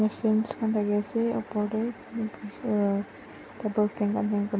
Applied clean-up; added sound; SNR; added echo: none; none; none; none.